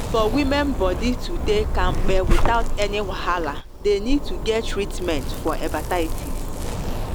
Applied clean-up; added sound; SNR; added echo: none; Zipper (clothing); -2 dB; none.